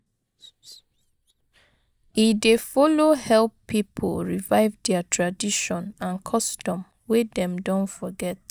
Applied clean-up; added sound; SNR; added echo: neural mask model DeepFilterNet 3.